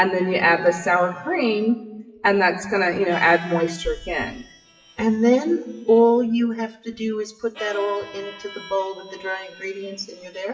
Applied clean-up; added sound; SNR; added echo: classical method WPE with log-MMSE.